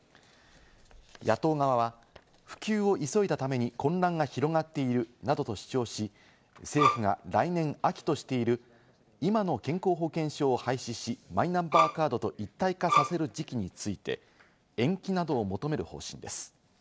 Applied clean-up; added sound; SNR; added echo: none; Bowed string instrument; -1 dB; none.